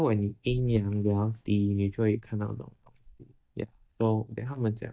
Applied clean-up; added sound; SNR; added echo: neural mask model DeepFilterNet 3.